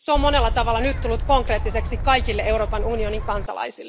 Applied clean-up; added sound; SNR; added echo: none; Gull, seagull / Wind; 1 dB; none.